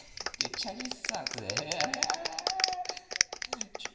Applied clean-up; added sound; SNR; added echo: none; Clapping; -4 dB; reverberation time 2.6 s.